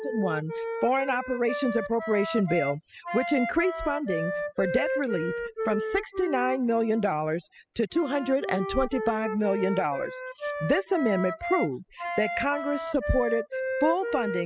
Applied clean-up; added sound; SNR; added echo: classical method spectral subtraction.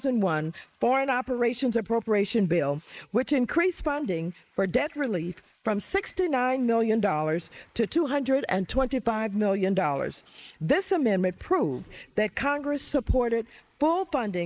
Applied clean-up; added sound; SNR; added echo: neural mask model Resemble Enhance denoiser.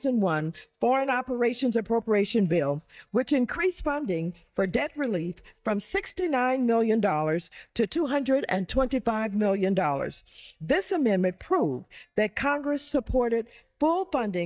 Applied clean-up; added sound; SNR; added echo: neural mask model DeepFilterNet 3.